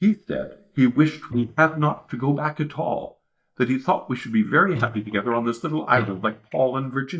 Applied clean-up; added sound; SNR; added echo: neural mask model DeepFilterNet 3.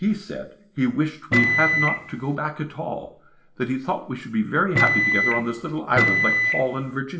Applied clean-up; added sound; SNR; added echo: none; Microwave oven; -4 dB; reverberation time 0.7 s.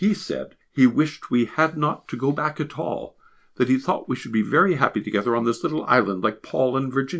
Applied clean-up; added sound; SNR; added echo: none; none; none; none.